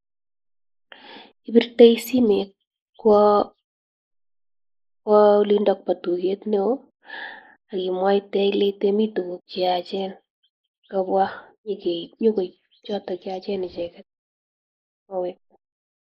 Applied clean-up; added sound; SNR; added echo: neural mask model Resemble Enhance denoiser.